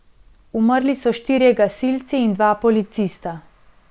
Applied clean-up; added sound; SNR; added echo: none; none; none; none.